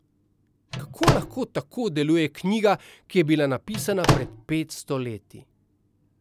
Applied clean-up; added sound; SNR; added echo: none; Slam / Microwave oven; -2 dB; none.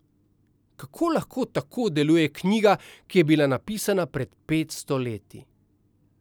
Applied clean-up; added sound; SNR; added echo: none; none; none; none.